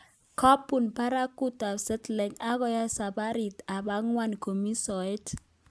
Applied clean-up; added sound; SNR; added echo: none; none; none; none.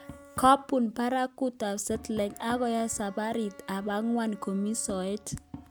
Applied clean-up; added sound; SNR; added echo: none; Bowed string instrument + Tap; 19 dB; none.